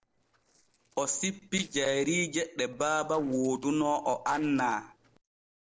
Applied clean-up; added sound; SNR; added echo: neural separator model SepFormer DNS4.